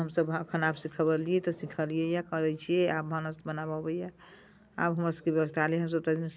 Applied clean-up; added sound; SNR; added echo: none; none; none; none.